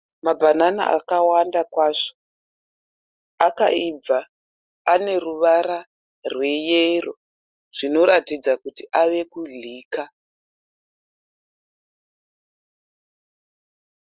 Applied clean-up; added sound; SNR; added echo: none; none; none; none.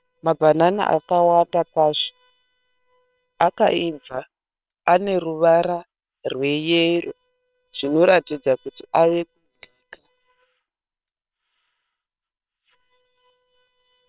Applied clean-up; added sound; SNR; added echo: neural separator model SepFormer WHAM!.